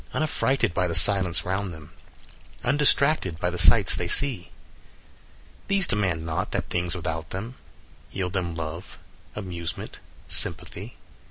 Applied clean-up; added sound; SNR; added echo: none; Insect; 19 dB; none.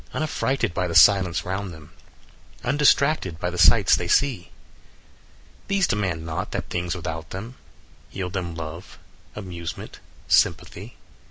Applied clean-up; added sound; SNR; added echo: none; none; none; none.